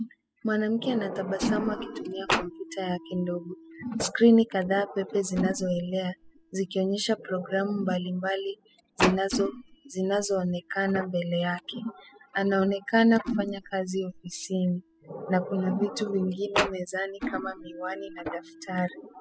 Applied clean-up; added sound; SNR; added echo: classical method spectral subtraction.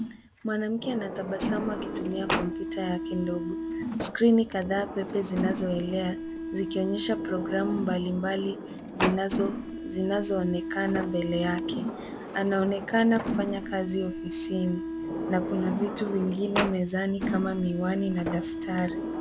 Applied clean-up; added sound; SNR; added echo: none; Mechanisms + Sliding door; 4 dB; none.